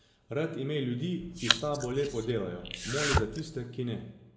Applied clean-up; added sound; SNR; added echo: none; Domestic sounds, home sounds; 0 dB; reverberation time 0.4 s.